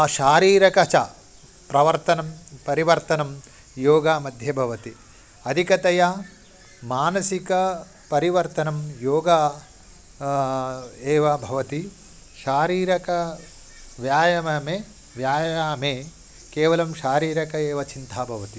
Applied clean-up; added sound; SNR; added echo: none; none; none; none.